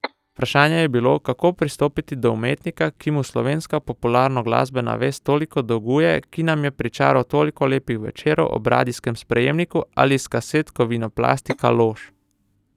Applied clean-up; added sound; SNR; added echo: neural mask model DeepFilterNet 3.